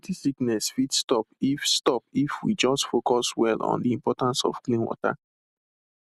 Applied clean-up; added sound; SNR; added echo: none; none; none; none.